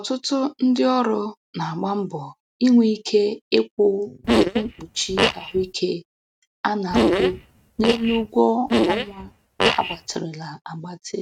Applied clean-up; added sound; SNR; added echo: neural mask model RNNoise.